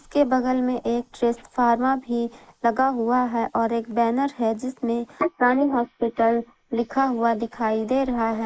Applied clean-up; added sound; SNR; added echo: neural mask model Resemble Enhance denoiser.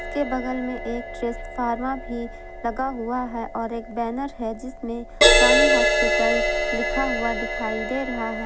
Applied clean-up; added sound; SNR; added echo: none; Crash cymbal; -4 dB; none.